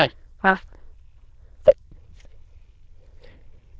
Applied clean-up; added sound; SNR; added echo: neural diffusion model UNIVERSE++.